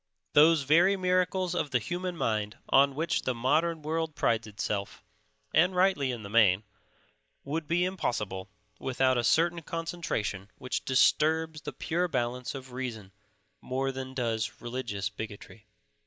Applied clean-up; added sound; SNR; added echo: none; none; none; none.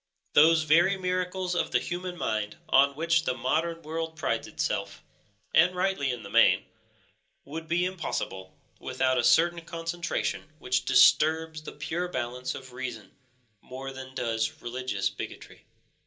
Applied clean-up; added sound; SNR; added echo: none; none; none; reverberation time 0.2 s.